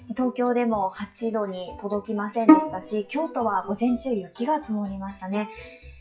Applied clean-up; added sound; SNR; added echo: classical method WPE with log-MMSE.